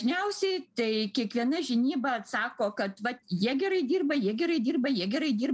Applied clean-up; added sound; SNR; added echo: none; none; none; none.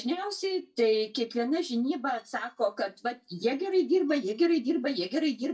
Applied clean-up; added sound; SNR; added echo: neural mask model DeepFilterNet 3.